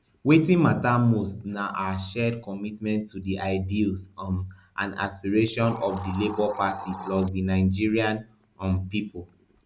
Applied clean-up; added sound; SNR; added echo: none; Hiss; 20 dB; none.